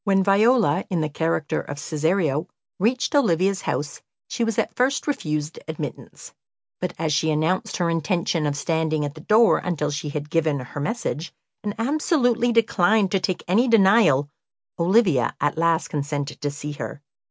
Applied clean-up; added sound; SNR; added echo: none; none; none; none.